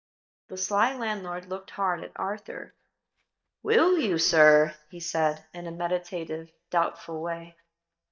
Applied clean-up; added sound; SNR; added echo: neural mask model DeepFilterNet 3.